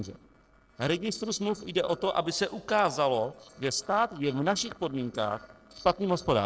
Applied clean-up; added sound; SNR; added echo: neural separator model SepFormer DNS4.